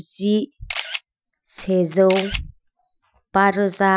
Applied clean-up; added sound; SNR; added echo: classical method Wiener filter.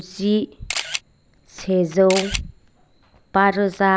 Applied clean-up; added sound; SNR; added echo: none; Camera; 4 dB; none.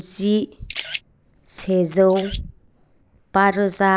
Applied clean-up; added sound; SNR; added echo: neural mask model Resemble Enhance denoiser.